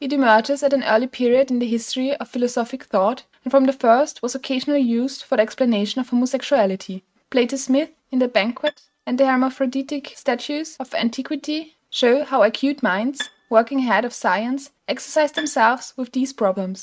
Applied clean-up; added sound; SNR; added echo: neural mask model RNNoise.